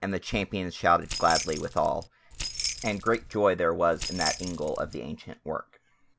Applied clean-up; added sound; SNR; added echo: none; Keys jangling; 7 dB; none.